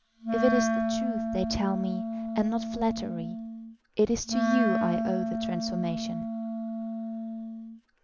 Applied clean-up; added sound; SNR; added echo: none; Wind instrument, woodwind instrument; -1 dB; none.